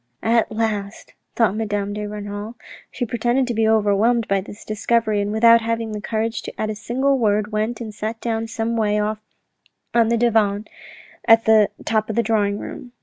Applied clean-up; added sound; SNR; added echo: none; none; none; none.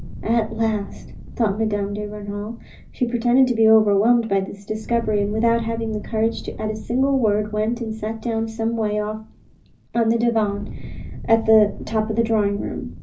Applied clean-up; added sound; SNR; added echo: none; Fire; 13 dB; reverberation time 0.5 s.